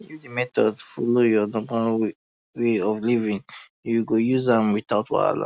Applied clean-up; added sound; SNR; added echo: none; none; none; none.